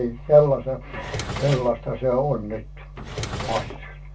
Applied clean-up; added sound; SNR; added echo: none; Drawer open or close; 9 dB; reverberation time 0.1 s.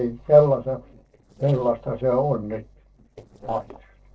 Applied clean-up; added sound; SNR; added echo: neural separator model SepFormer DNS4.